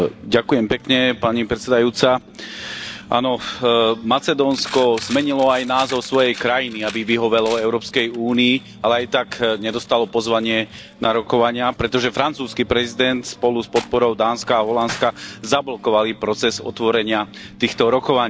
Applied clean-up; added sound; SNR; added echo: none; Coin (dropping); 19 dB; none.